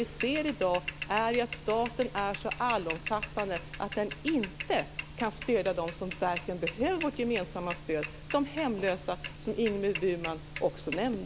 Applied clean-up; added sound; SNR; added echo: none; Mechanisms / Bicycle; 11 dB; none.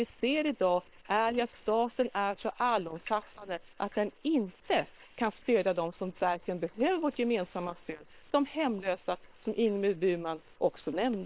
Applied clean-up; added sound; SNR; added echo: neural separator model SepFormer WHAM!.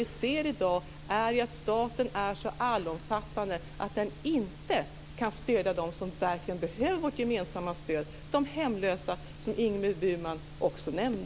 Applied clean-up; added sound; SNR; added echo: none; none; none; none.